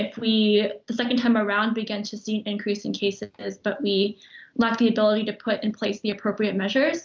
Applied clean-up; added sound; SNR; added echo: none; none; none; none.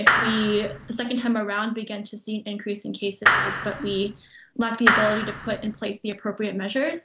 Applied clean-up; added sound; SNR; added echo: none; Clapping; -3 dB; none.